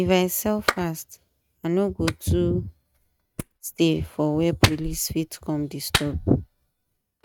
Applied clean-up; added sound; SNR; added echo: neural mask model RNNoise.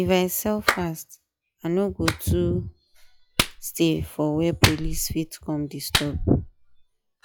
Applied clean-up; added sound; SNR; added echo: classical method log-MMSE.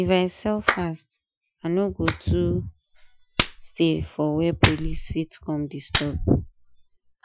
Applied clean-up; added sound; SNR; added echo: classical method Wiener filter.